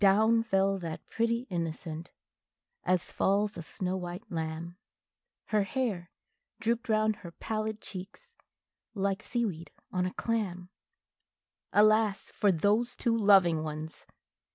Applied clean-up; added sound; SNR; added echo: none; none; none; none.